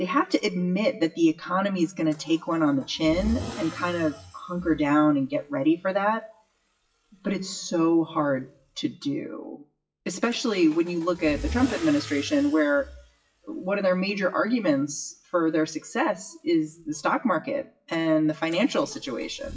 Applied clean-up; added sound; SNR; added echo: classical method WPE with log-MMSE.